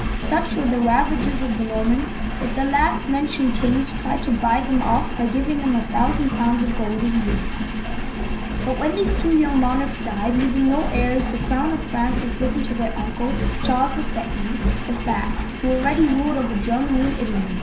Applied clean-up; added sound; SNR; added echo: none; Engine; 2 dB; reverberation time 0.5 s.